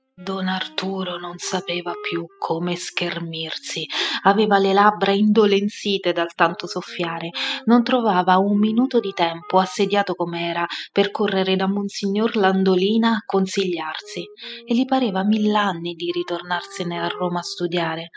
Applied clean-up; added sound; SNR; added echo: classical method spectral subtraction.